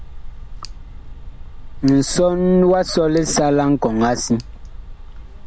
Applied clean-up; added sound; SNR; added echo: none; Tick; 13 dB; none.